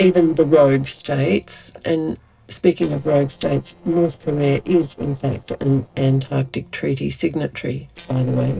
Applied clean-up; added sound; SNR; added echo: neural separator model SepFormer DNS4.